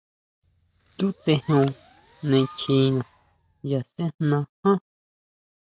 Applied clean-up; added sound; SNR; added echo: none; Fireworks; 20 dB; none.